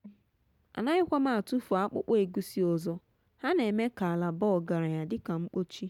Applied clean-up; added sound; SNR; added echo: none; none; none; none.